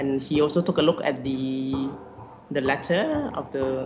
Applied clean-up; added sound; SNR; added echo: none; Walk, footsteps; 14 dB; none.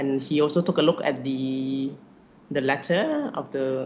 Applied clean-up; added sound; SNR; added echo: none; none; none; none.